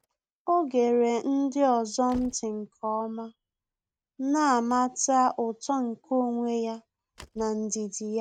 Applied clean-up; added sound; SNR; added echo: neural mask model RNNoise.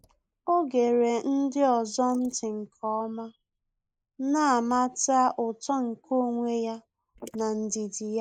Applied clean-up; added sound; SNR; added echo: neural mask model Resemble Enhance denoiser.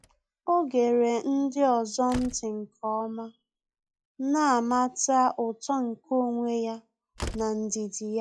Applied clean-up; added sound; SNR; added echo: classical method log-MMSE.